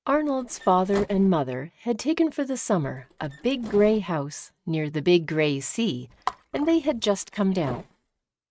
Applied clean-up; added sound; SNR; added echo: neural mask model RNNoise.